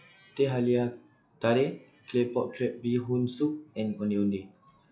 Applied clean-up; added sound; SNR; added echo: classical method log-MMSE.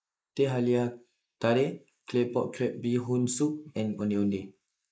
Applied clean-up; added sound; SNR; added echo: neural mask model Resemble Enhance denoiser.